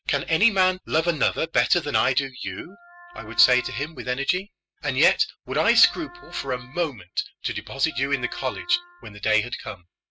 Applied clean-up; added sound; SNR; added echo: classical method spectral subtraction.